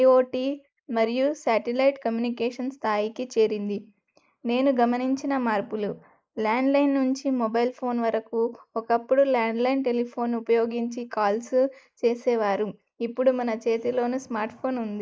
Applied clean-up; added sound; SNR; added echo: neural mask model Resemble Enhance denoiser.